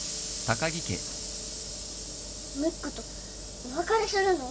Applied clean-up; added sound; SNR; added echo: none; Sliding door / Hiss; 5 dB; none.